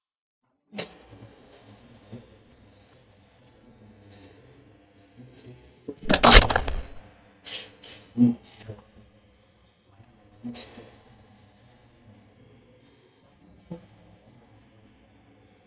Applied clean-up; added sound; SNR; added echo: neural mask model DeepFilterNet 3.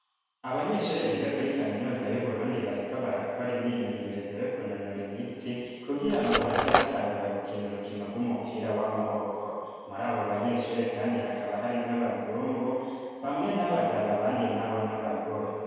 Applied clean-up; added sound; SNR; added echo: none; Cutlery, silverware; -2 dB; reverberation time 1.9 s.